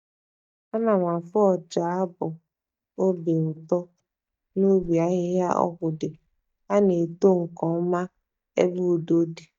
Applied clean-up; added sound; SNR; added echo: neural mask model DeepFilterNet 3.